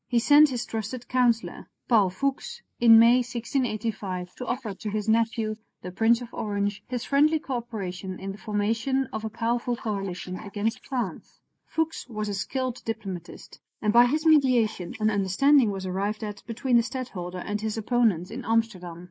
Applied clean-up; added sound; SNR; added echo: neural mask model Resemble Enhance denoiser.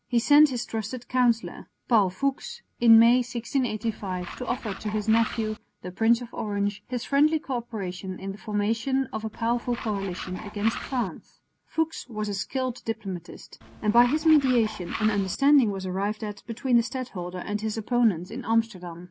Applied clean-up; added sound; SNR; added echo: none; Tools; 13 dB; none.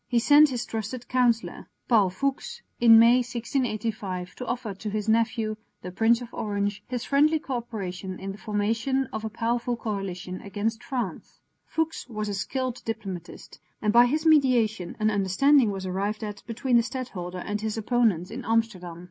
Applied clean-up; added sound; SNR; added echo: none; none; none; none.